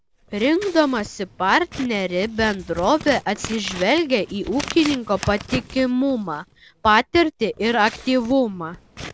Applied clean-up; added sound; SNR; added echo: none; Scissors; 15 dB; none.